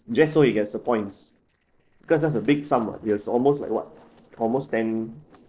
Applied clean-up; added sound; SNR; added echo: neural separator model SepFormer DNS4.